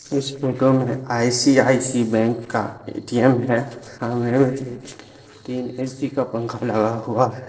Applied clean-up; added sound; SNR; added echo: neural separator model SepFormer DNS4.